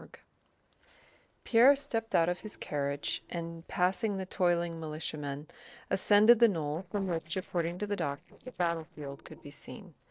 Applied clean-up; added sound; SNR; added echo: neural separator model SepFormer DNS4.